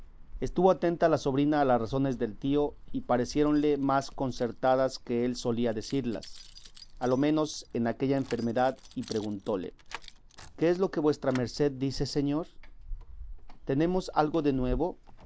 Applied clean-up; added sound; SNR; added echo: none; Keys jangling; 14 dB; none.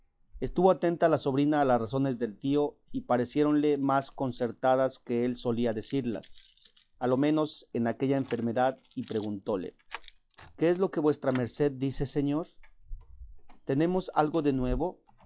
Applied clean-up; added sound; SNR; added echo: classical method log-MMSE.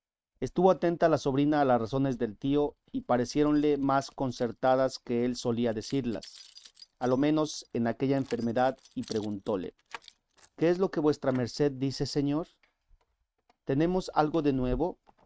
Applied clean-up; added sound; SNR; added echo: neural mask model RNNoise.